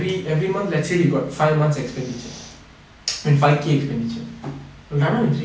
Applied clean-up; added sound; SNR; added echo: none; none; none; none.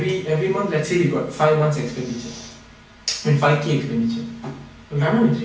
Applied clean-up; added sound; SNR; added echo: none; none; none; reverberation time 0.7 s.